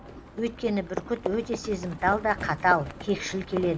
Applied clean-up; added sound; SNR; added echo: none; Livestock, farm animals, working animals; 10 dB; none.